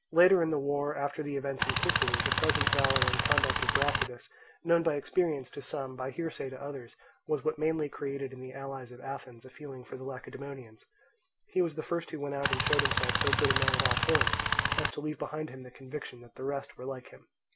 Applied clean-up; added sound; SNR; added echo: none; Tools; -4 dB; none.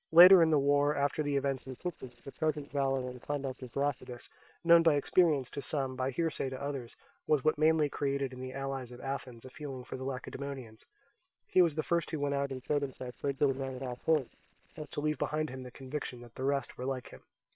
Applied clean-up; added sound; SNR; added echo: neural separator model SepFormer WHAM!.